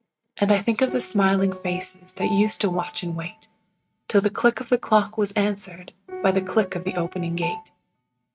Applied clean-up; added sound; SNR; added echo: neural mask model RNNoise.